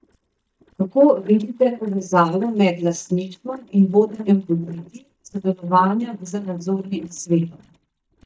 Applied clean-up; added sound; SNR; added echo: neural mask model DeepFilterNet 3.